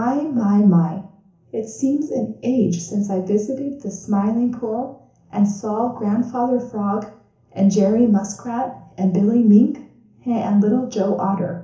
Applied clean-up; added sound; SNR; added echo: none; none; none; reverberation time 0.7 s.